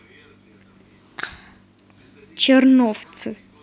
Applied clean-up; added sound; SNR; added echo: none; none; none; none.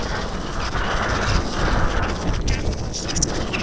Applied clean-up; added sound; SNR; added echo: neural separator model SepFormer DNS4.